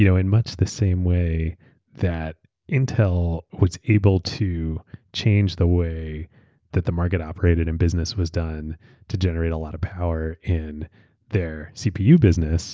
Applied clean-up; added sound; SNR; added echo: none; none; none; none.